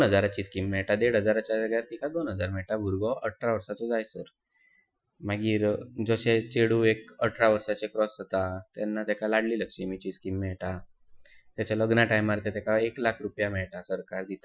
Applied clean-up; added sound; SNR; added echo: classical method Wiener filter.